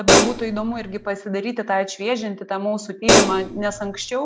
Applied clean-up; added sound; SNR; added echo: none; Hi-hat; -5 dB; none.